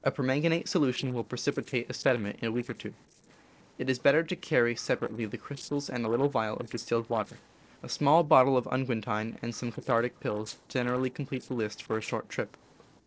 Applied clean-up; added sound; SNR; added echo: neural separator model SepFormer DNS4.